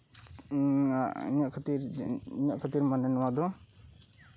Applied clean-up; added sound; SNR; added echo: none; none; none; none.